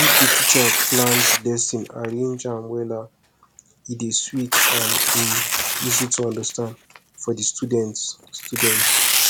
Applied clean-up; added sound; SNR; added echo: none; Tearing; -4 dB; none.